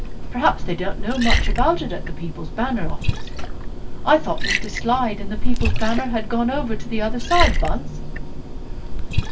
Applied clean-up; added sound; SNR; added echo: none; Liquid; -4 dB; reverberation time 0.2 s.